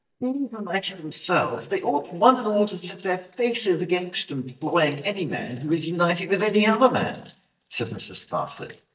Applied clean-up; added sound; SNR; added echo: neural mask model DeepFilterNet 3.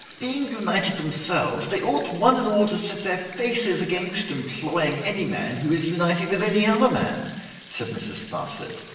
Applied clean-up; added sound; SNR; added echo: none; Sink (filling or washing); 17 dB; reverberation time 1.1 s.